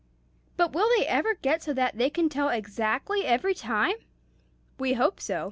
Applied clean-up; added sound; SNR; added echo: none; none; none; none.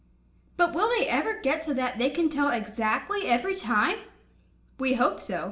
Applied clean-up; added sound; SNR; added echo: none; none; none; reverberation time 0.4 s.